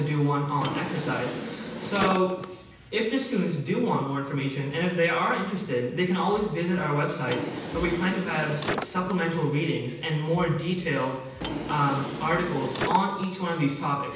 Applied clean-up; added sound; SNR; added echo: none; Drawer open or close; 8 dB; reverberation time 0.9 s.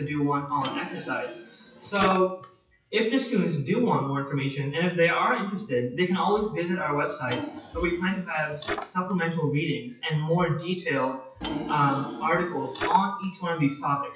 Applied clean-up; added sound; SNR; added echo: classical method WPE with log-MMSE.